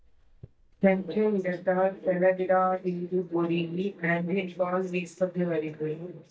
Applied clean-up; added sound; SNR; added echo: neural mask model DeepFilterNet 3.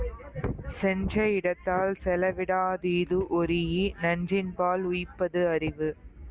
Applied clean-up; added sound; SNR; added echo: none; none; none; none.